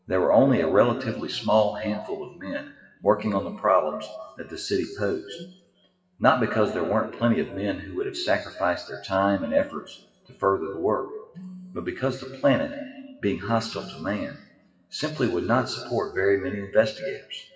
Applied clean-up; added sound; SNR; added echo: classical method WPE with log-MMSE.